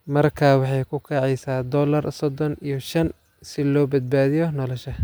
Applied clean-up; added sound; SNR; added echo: none; none; none; none.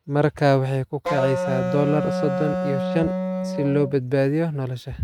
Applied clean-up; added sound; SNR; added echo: neural mask model RNNoise.